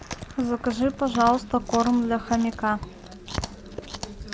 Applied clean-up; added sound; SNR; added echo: none; Chewing, mastication; 13 dB; none.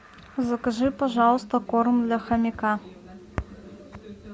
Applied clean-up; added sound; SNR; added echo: none; none; none; none.